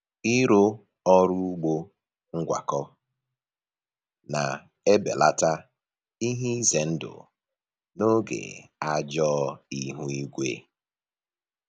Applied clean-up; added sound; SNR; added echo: none; none; none; none.